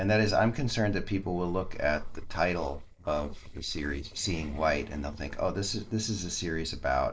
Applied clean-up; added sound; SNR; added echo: neural separator model SepFormer DNS4.